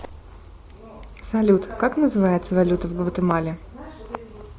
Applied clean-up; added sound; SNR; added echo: none; none; none; none.